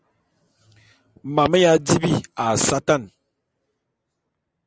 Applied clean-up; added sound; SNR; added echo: none; none; none; none.